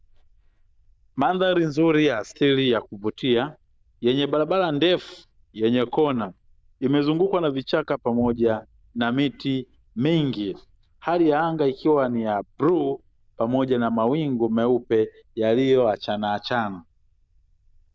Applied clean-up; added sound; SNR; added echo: neural diffusion model UNIVERSE++.